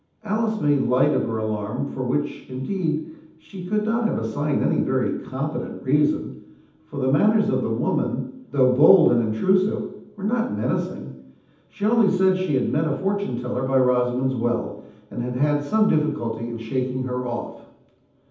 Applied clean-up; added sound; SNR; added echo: none; none; none; reverberation time 0.8 s.